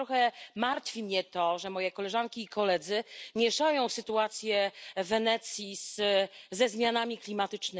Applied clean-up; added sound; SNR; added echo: none; none; none; none.